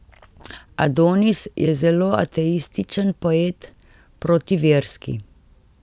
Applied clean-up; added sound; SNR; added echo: none; none; none; none.